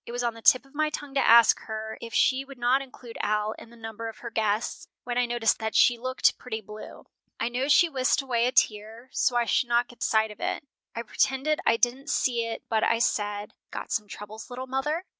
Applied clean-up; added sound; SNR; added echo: none; none; none; none.